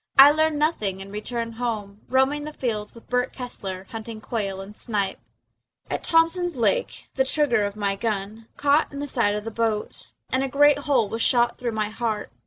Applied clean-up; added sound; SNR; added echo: none; none; none; none.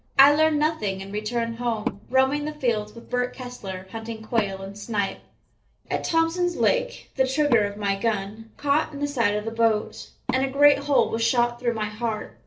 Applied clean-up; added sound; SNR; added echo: none; Wood; 16 dB; reverberation time 0.3 s.